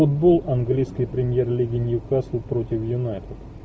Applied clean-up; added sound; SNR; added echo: none; none; none; none.